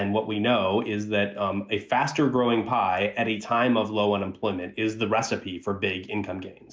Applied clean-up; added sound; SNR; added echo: none; none; none; none.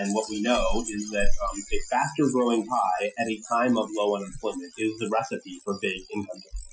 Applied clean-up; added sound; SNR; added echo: classical method Wiener filter.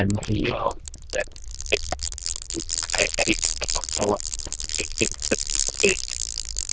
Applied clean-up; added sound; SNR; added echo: neural diffusion model UNIVERSE++.